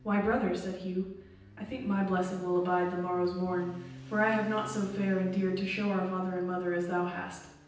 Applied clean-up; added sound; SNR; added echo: none; Motorcycle; 19 dB; reverberation time 0.9 s.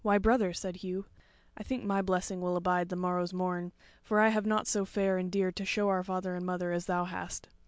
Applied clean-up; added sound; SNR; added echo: none; none; none; none.